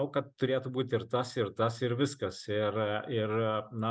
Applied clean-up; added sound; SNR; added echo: none; none; none; none.